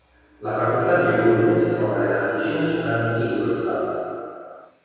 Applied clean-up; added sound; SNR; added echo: none; none; none; reverberation time 2.2 s.